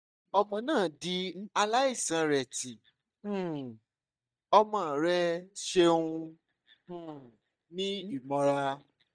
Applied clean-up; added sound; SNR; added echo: neural mask model DeepFilterNet 3.